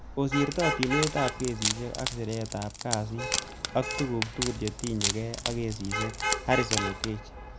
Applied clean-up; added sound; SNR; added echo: none; Traffic noise, roadway noise / Vehicle horn, car horn, honking + Wood; 2 dB; none.